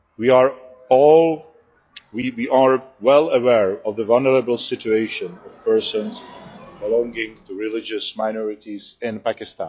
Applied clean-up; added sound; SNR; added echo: classical method log-MMSE.